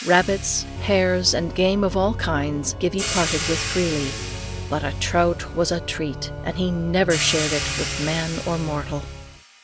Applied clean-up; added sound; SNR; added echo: none; Hi-hat + Organ; 6 dB; none.